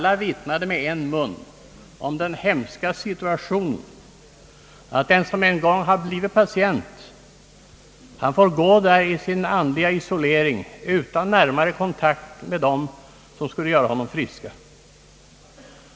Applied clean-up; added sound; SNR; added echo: none; none; none; none.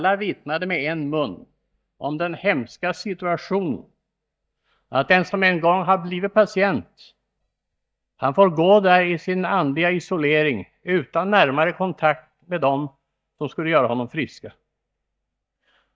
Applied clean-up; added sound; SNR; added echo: neural mask model DeepFilterNet 3.